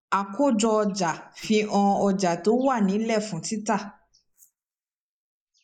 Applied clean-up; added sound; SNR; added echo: neural mask model Resemble Enhance denoiser.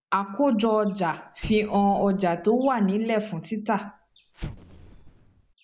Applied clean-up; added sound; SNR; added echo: none; Explosion; 17 dB; none.